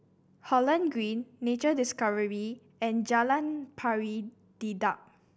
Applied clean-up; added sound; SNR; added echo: none; none; none; none.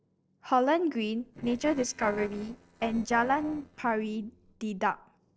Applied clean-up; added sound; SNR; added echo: neural separator model SepFormer DNS4.